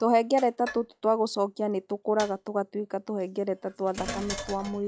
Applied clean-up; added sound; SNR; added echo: classical method log-MMSE.